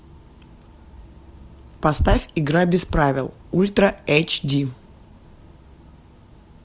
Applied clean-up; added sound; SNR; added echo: none; none; none; none.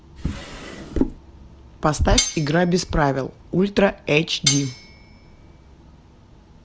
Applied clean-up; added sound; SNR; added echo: none; Cutlery, silverware + Drawer open or close; 4 dB; none.